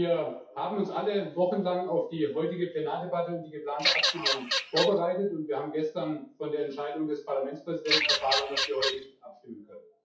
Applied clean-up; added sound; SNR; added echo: classical method WPE with log-MMSE.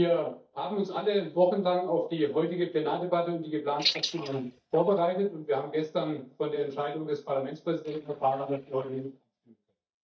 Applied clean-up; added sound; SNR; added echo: neural mask model DeepFilterNet 3.